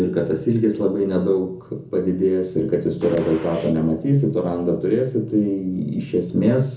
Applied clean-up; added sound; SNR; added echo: none; Gunshot, gunfire; 19 dB; reverberation time 0.7 s.